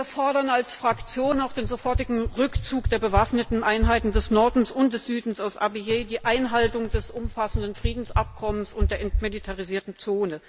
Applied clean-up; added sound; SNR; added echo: none; Run; 4 dB; none.